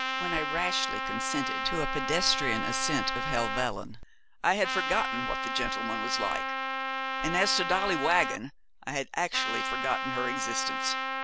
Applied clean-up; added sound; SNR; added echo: none; Trumpet; 1 dB; none.